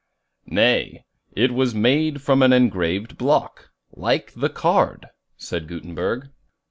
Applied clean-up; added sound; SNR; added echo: none; none; none; none.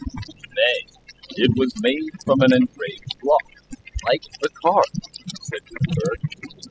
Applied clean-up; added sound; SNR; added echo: classical method spectral subtraction.